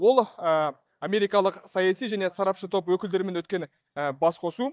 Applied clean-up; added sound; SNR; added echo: neural mask model DeepFilterNet 3.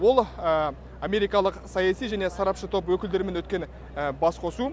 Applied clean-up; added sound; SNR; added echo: none; none; none; none.